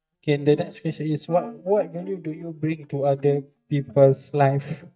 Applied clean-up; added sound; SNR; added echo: neural mask model DeepFilterNet 3.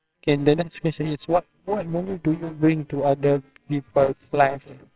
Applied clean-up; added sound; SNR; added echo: neural separator model SepFormer WHAMR!.